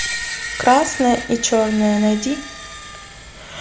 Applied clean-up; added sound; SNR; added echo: none; Screech; 10 dB; none.